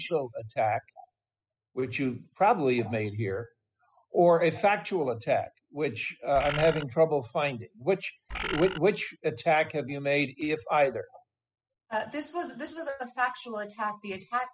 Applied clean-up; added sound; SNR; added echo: classical method spectral subtraction.